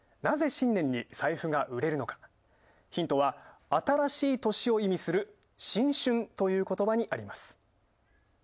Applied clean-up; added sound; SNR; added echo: none; none; none; none.